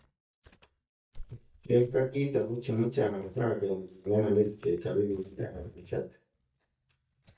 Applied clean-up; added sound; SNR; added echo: neural mask model DeepFilterNet 3.